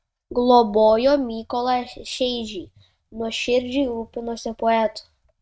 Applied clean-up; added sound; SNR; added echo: neural mask model RNNoise.